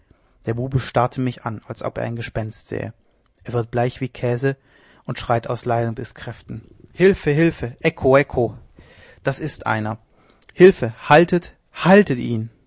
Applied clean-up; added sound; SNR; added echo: none; none; none; none.